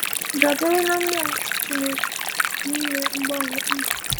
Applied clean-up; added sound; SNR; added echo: none; Stream; -1 dB; none.